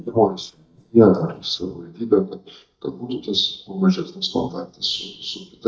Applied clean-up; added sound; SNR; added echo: neural mask model DeepFilterNet 3.